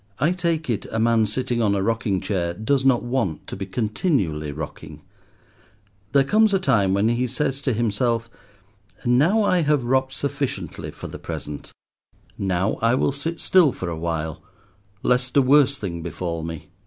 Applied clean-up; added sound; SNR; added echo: none; none; none; none.